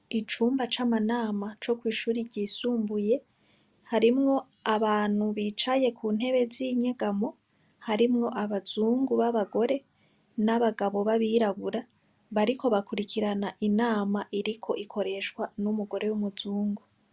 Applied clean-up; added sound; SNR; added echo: none; none; none; none.